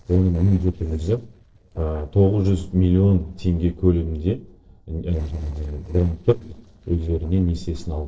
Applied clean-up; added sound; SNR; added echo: neural separator model SepFormer DNS4.